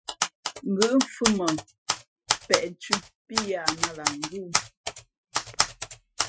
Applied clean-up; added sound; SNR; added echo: classical method Wiener filter.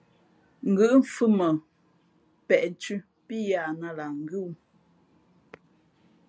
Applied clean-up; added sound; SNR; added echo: none; none; none; none.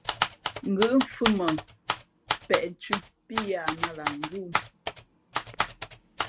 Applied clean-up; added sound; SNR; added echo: none; Typewriter; -2 dB; none.